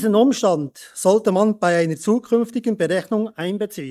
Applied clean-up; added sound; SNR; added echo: neural mask model DeepFilterNet 3.